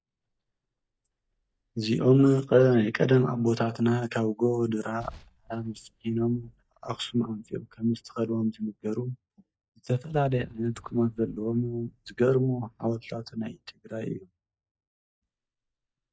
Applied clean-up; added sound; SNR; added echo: neural mask model DeepFilterNet 3.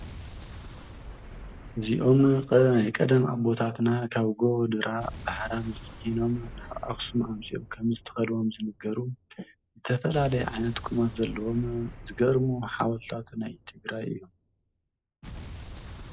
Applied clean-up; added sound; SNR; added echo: none; Explosion; 17 dB; none.